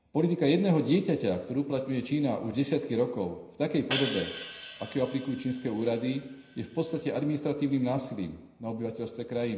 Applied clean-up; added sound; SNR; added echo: none; Hi-hat; 7 dB; reverberation time 0.9 s.